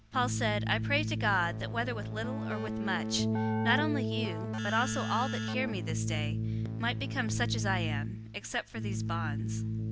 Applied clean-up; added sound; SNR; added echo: none; Keyboard (musical); -1 dB; none.